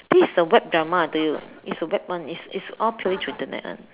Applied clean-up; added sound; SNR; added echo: none; none; none; none.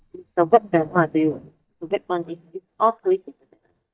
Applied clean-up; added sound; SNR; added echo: neural mask model DeepFilterNet 3.